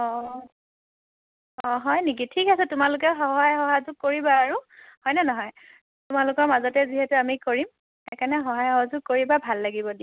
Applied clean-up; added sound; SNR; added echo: none; none; none; none.